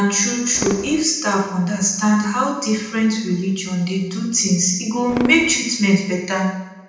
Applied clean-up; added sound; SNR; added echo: none; Fireworks; 16 dB; reverberation time 0.9 s.